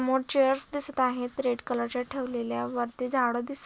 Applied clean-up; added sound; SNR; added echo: none; none; none; none.